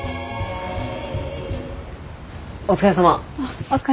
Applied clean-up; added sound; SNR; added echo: none; none; none; none.